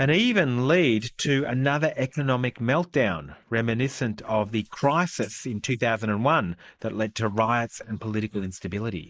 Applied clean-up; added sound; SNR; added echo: neural mask model Resemble Enhance denoiser.